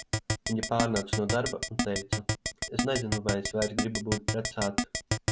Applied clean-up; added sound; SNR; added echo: none; Keyboard (musical); -1 dB; none.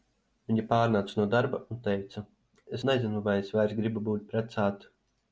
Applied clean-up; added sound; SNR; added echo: none; none; none; none.